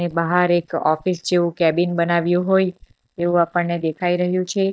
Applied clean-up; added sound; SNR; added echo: neural mask model DeepFilterNet 3.